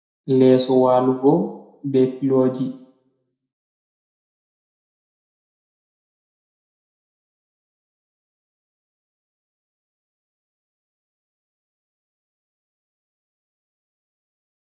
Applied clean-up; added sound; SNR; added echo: none; none; none; reverberation time 0.5 s.